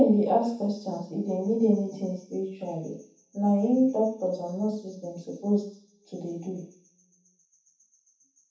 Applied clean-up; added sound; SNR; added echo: none; none; none; reverberation time 0.7 s.